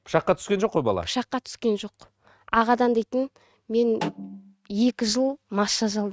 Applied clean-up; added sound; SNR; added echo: neural mask model RNNoise.